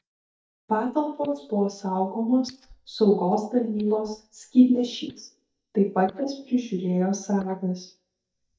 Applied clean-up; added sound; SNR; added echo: neural mask model DeepFilterNet 3.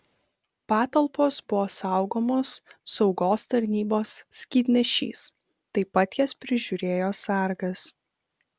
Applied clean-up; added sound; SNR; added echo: none; none; none; none.